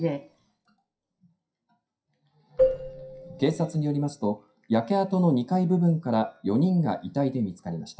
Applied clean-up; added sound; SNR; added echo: classical method WPE with log-MMSE.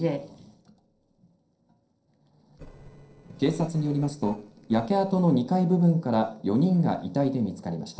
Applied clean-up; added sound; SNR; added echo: neural separator model SepFormer DNS4.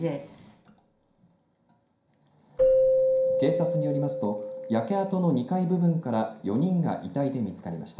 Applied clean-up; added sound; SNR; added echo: none; Keyboard (musical); 1 dB; reverberation time 0.5 s.